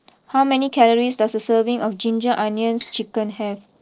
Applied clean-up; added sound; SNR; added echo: neural separator model SepFormer DNS4.